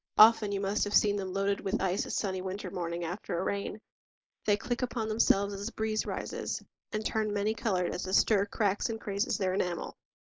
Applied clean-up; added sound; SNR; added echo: neural mask model Resemble Enhance denoiser.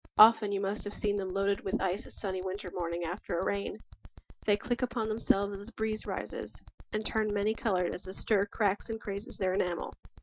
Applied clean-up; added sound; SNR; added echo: classical method Wiener filter.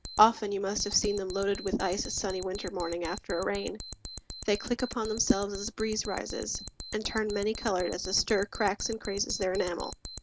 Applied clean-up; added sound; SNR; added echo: none; Alarm; 12 dB; none.